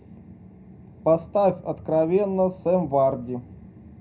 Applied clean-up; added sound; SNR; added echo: none; none; none; reverberation time 0.4 s.